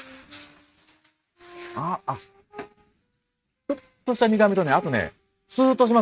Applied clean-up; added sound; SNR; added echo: neural mask model RNNoise.